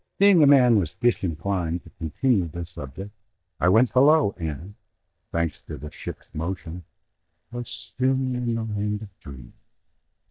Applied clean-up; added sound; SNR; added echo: neural mask model DeepFilterNet 3.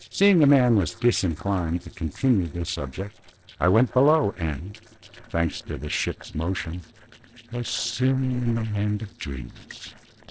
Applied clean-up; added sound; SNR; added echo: neural separator model SepFormer DNS4.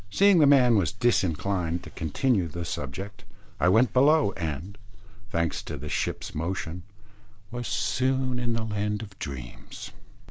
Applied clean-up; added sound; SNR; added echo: none; none; none; none.